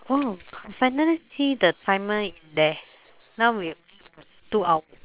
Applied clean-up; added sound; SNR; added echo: neural separator model SepFormer WHAM!.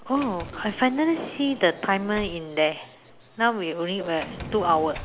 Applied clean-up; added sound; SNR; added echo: none; Sliding door; 16 dB; none.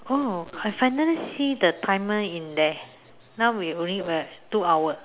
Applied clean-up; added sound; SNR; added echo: none; none; none; none.